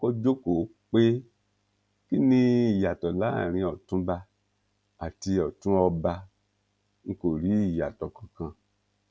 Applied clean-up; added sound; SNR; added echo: none; none; none; none.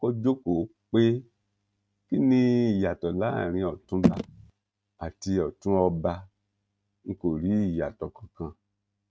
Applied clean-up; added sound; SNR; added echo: neural mask model RNNoise.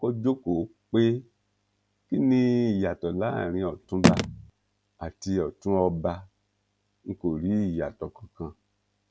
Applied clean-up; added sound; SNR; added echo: none; Telephone; -3 dB; none.